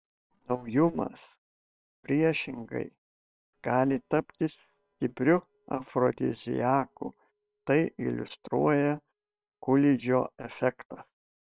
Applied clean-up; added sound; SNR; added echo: neural separator model SepFormer WHAM!.